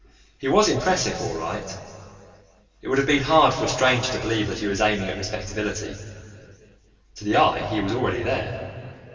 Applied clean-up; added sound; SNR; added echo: none; none; none; reverberation time 2.5 s.